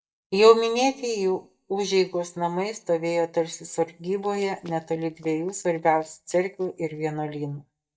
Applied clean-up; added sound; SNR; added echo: neural mask model DeepFilterNet 3.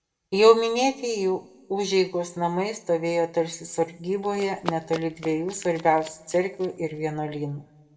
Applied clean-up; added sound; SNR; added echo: none; Run; 16 dB; reverberation time 0.6 s.